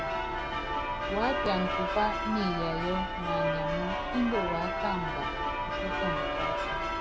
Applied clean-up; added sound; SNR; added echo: none; Church bell; -3 dB; none.